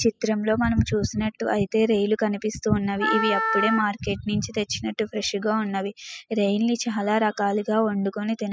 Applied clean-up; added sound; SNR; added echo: classical method spectral subtraction.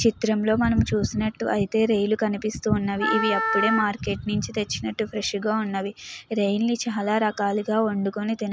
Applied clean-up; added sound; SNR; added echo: none; Wind instrument, woodwind instrument; 3 dB; none.